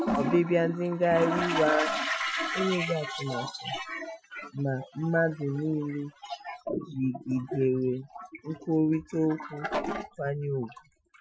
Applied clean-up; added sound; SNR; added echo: classical method Wiener filter.